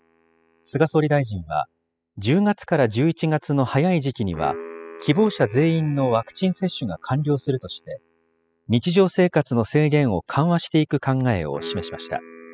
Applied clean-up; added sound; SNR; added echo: classical method spectral subtraction.